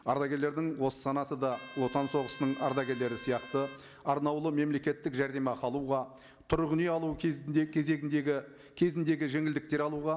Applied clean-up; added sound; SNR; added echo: none; Trumpet; 17 dB; none.